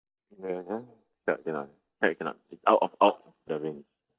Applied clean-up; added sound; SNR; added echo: neural mask model DeepFilterNet 3.